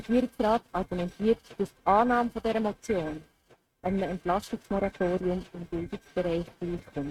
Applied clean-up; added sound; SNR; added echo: neural mask model RNNoise.